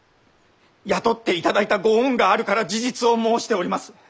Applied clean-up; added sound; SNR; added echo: none; none; none; none.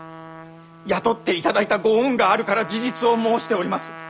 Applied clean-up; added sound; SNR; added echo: none; Trumpet; 17 dB; none.